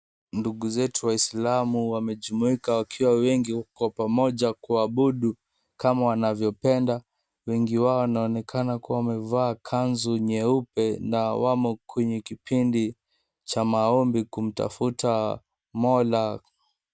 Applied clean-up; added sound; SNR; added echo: none; none; none; none.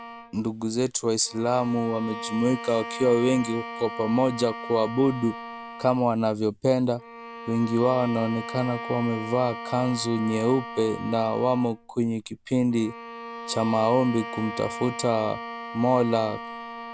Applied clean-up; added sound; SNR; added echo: none; Bowed string instrument; 12 dB; none.